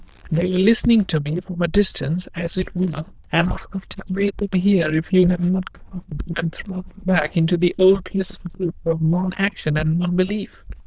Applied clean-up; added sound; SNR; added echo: neural diffusion model UNIVERSE++.